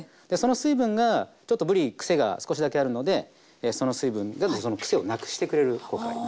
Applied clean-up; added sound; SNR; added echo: none; none; none; none.